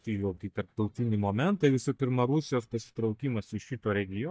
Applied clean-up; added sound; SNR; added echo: neural mask model DeepFilterNet 3.